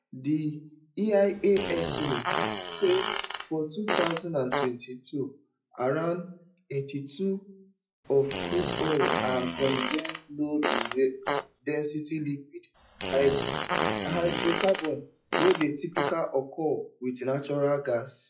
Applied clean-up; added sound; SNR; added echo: classical method WPE with log-MMSE.